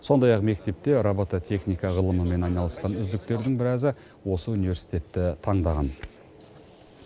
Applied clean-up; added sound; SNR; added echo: none; none; none; none.